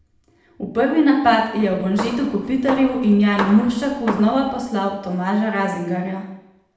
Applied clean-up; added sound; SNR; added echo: none; Hammer; 11 dB; reverberation time 0.8 s.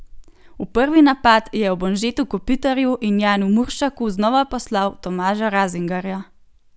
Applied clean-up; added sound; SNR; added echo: none; none; none; none.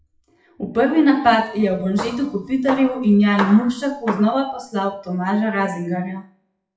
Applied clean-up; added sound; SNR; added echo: classical method WPE with log-MMSE.